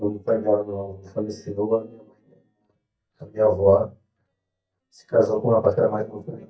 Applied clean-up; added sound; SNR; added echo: neural mask model DeepFilterNet 3.